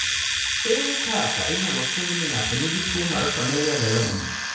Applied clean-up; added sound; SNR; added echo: none; Domestic sounds, home sounds; -1 dB; reverberation time 0.6 s.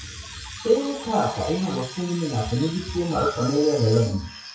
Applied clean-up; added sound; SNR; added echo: classical method WPE with log-MMSE.